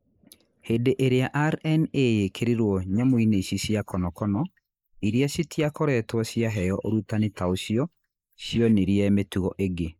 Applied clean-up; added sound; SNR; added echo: neural mask model Resemble Enhance denoiser.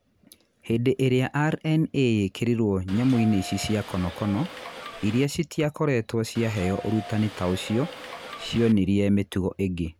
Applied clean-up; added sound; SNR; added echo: none; Subway, metro, underground / Doorbell; 14 dB; none.